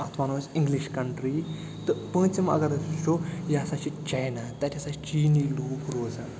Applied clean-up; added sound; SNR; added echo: none; none; none; none.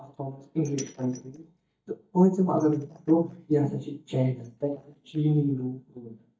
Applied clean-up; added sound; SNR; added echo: neural mask model DeepFilterNet 3.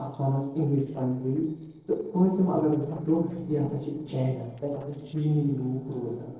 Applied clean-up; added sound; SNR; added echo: neural separator model SepFormer DNS4.